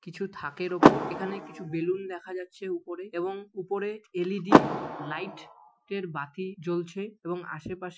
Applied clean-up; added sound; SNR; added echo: classical method Wiener filter.